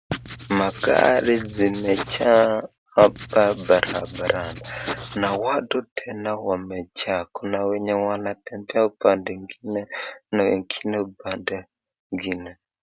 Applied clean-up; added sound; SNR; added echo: none; Writing; 10 dB; none.